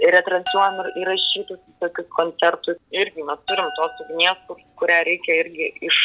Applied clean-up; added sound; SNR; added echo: none; Glass; 14 dB; none.